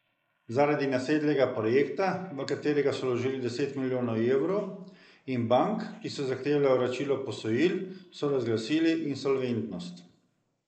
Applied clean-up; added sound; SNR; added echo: neural mask model Resemble Enhance denoiser.